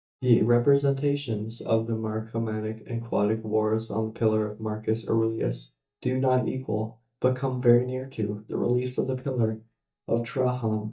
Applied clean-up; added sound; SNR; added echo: neural mask model DeepFilterNet 3.